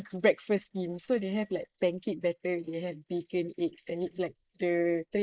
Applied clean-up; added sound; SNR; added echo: neural mask model Resemble Enhance denoiser.